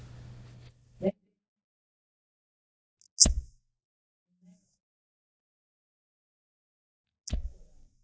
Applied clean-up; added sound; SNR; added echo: neural mask model DeepFilterNet 3.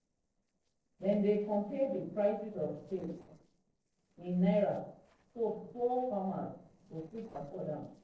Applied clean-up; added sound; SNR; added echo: neural separator model SepFormer DNS4.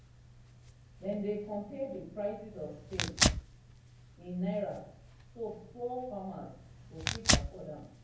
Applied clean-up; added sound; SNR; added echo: none; Tearing; -3 dB; reverberation time 0.9 s.